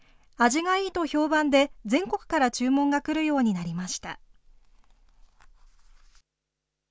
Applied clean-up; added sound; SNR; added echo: none; none; none; none.